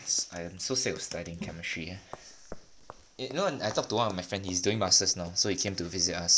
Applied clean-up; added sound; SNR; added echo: neural mask model Resemble Enhance denoiser.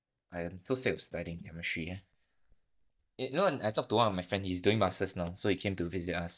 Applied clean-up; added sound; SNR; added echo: neural mask model DeepFilterNet 3.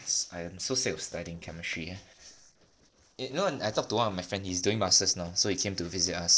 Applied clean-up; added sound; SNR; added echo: neural separator model SepFormer DNS4.